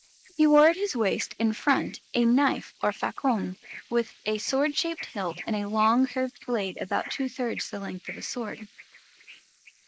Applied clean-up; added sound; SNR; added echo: neural mask model Resemble Enhance denoiser.